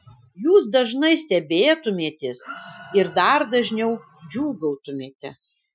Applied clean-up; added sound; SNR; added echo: classical method Wiener filter.